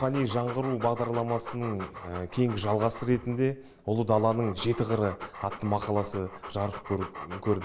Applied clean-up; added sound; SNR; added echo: none; Dog; 13 dB; none.